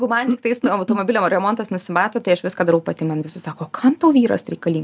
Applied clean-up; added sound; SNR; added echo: none; none; none; none.